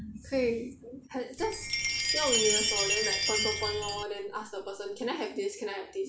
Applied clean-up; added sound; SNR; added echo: none; Chime; -3 dB; none.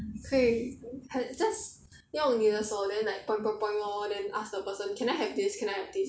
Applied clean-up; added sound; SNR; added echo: none; none; none; none.